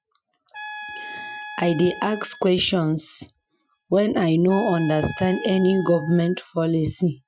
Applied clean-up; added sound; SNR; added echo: classical method Wiener filter.